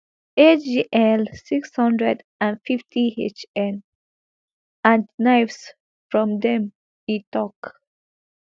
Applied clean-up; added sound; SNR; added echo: none; none; none; none.